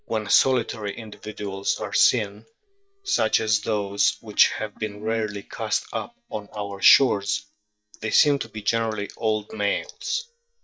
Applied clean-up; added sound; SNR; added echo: neural mask model DeepFilterNet 3.